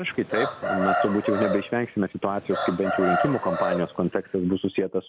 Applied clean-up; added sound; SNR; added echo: none; Chicken, rooster; 2 dB; none.